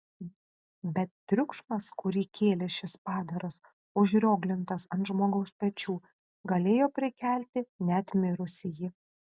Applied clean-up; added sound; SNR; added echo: none; none; none; none.